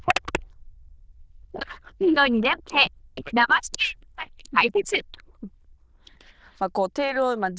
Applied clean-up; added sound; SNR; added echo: neural diffusion model UNIVERSE++.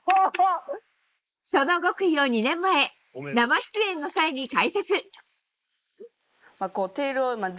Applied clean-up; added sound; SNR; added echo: neural mask model Resemble Enhance denoiser.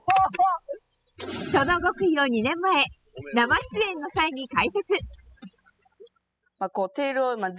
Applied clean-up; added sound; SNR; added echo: classical method spectral subtraction.